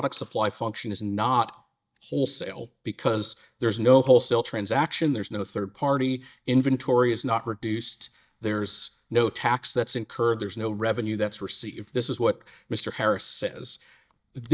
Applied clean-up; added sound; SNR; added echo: neural mask model DeepFilterNet 3.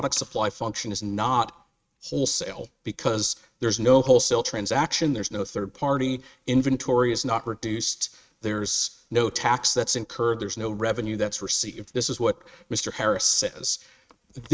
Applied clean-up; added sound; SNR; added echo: neural mask model RNNoise.